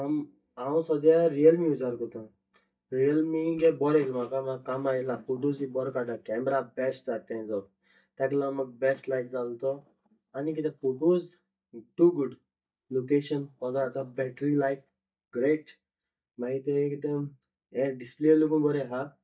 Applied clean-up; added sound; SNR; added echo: neural mask model DeepFilterNet 3.